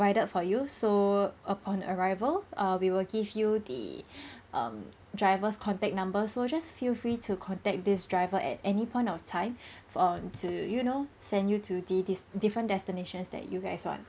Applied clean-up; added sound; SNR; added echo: none; none; none; none.